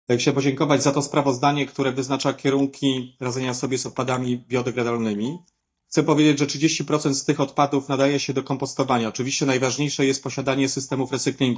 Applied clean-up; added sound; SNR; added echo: neural mask model DeepFilterNet 3.